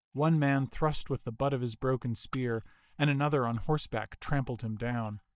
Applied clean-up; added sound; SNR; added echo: neural mask model DeepFilterNet 3.